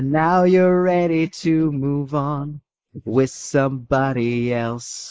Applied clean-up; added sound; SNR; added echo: neural mask model Resemble Enhance denoiser.